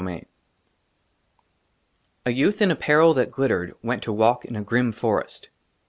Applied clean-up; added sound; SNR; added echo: none; none; none; none.